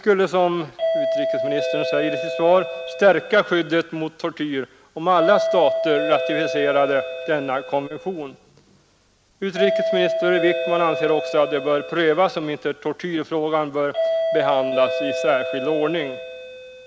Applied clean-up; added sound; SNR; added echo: none; Doorbell; 4 dB; none.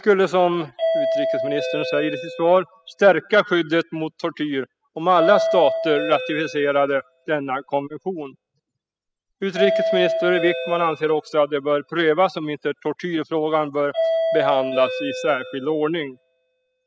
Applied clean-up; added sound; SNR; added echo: classical method spectral subtraction.